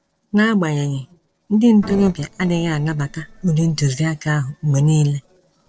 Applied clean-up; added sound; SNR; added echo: neural separator model SepFormer DNS4.